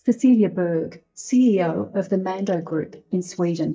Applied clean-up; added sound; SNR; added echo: neural mask model DeepFilterNet 3.